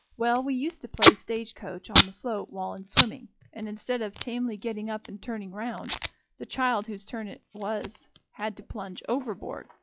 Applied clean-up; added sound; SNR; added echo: classical method log-MMSE.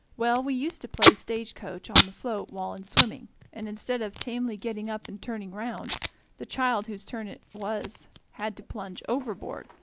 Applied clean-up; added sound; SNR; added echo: none; Packing tape, duct tape; -3 dB; none.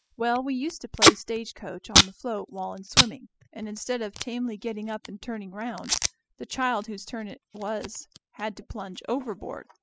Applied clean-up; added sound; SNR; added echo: classical method spectral subtraction.